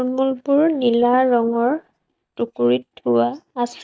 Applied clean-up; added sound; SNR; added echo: neural mask model DeepFilterNet 3.